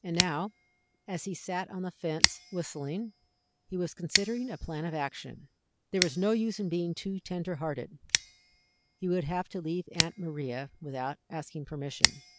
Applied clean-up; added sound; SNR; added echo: none; Scissors; 1 dB; none.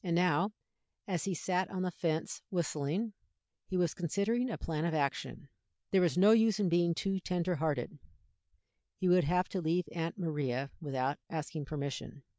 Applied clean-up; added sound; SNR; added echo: none; none; none; none.